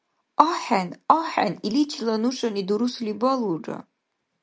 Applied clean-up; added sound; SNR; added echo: none; none; none; none.